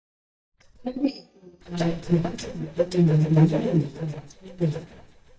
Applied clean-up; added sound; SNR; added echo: neural mask model DeepFilterNet 3.